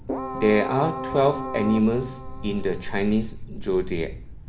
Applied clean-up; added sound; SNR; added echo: none; Keyboard (musical) + Thunder; 7 dB; none.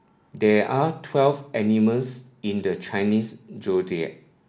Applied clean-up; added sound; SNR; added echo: none; none; none; none.